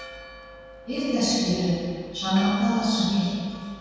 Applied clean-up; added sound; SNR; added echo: none; Church bell; 17 dB; reverberation time 2.1 s.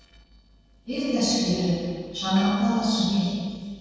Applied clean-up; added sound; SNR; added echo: neural separator model SepFormer DNS4.